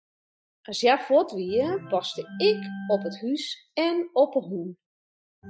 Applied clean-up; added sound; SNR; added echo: classical method Wiener filter.